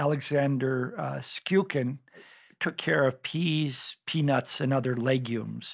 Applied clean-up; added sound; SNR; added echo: none; none; none; none.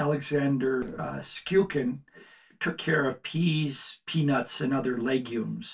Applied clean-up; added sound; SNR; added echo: neural separator model SepFormer DNS4.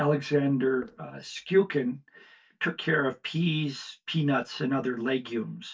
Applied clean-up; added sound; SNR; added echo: neural mask model DeepFilterNet 3.